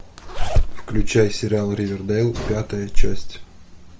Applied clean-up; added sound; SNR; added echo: none; Zipper (clothing); -4 dB; none.